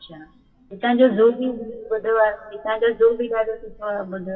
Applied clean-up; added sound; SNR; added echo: classical method WPE with log-MMSE.